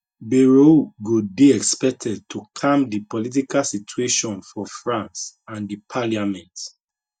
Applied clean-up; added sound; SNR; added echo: neural mask model DeepFilterNet 3.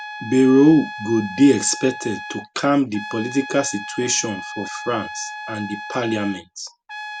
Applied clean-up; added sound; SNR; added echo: none; Trumpet; 13 dB; none.